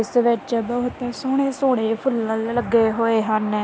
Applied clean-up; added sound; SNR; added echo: none; none; none; none.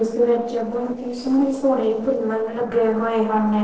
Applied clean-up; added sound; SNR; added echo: neural separator model SepFormer DNS4.